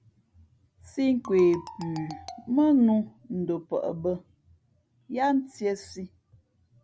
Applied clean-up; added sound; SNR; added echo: none; Marimba, xylophone; 17 dB; none.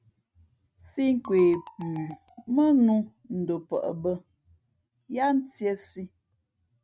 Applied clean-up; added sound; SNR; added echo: neural mask model RNNoise.